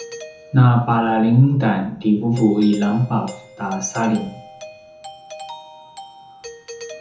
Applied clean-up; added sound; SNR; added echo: none; Doorbell; 19 dB; reverberation time 0.6 s.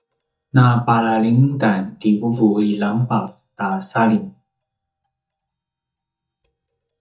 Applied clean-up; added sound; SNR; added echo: neural mask model DeepFilterNet 3.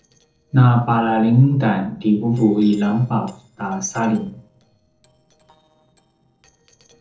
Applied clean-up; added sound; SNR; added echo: neural separator model SepFormer DNS4.